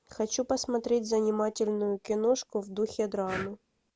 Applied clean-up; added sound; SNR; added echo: none; Breathing; 18 dB; none.